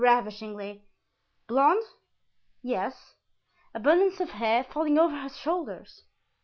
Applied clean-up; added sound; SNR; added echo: none; none; none; none.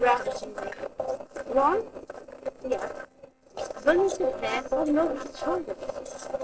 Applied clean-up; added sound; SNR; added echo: neural separator model SepFormer DNS4.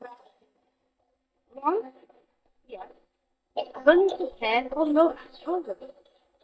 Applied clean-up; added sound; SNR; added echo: neural mask model DeepFilterNet 3.